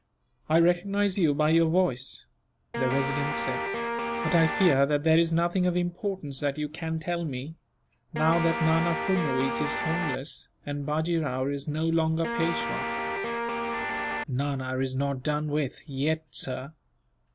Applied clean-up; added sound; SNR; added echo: none; Guitar; 2 dB; none.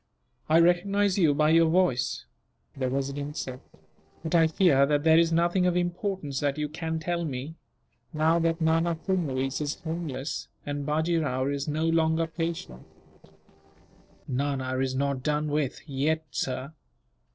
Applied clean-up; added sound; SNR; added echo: neural separator model SepFormer DNS4.